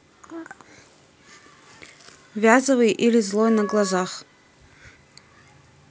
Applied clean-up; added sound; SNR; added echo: none; Wind instrument, woodwind instrument; 14 dB; none.